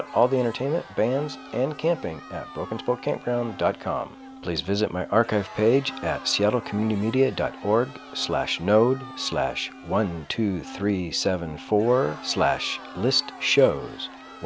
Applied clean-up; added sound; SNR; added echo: none; Wind instrument, woodwind instrument + Crowd; 17 dB; none.